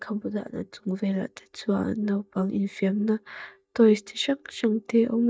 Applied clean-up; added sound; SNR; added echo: neural mask model DeepFilterNet 3.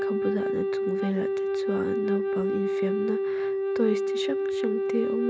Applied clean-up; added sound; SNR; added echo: none; Wind instrument, woodwind instrument; -4 dB; none.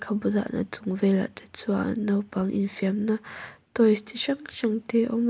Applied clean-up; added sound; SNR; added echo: none; none; none; none.